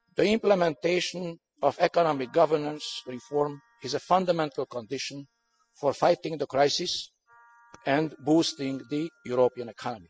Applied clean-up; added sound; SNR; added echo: classical method spectral subtraction.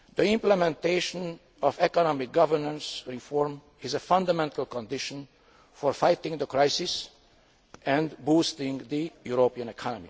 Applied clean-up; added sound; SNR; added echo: none; none; none; none.